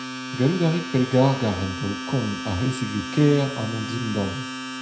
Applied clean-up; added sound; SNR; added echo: none; Domestic sounds, home sounds; 8 dB; reverberation time 0.5 s.